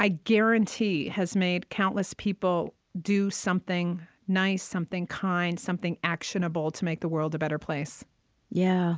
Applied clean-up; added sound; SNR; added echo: none; none; none; none.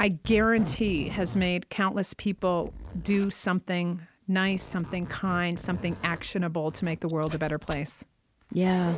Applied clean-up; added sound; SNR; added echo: none; Zipper (clothing); 14 dB; none.